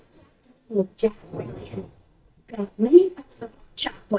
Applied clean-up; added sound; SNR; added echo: neural mask model DeepFilterNet 3.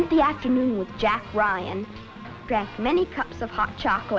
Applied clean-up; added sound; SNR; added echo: none; none; none; none.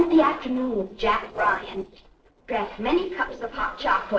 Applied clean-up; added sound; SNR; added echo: neural separator model SepFormer DNS4.